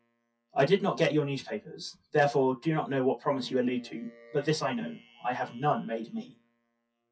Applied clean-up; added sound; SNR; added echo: classical method WPE with log-MMSE.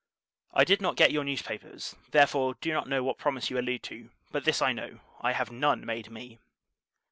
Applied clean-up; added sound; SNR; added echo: none; none; none; none.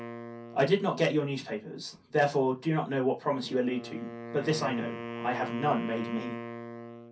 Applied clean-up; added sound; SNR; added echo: none; Wind instrument, woodwind instrument; 11 dB; reverberation time 0.3 s.